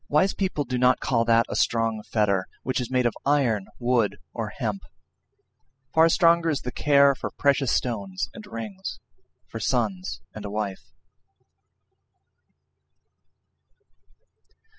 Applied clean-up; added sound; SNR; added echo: classical method spectral subtraction.